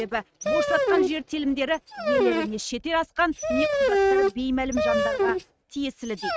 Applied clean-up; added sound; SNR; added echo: neural mask model RNNoise.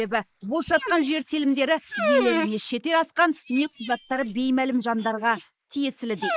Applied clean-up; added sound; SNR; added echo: neural mask model Resemble Enhance denoiser.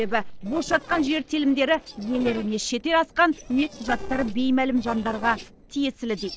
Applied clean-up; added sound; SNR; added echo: neural separator model SepFormer DNS4.